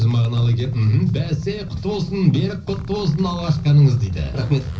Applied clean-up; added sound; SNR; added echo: none; Zipper (clothing); 19 dB; reverberation time 0.5 s.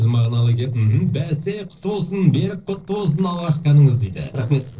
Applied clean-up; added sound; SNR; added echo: neural separator model SepFormer DNS4.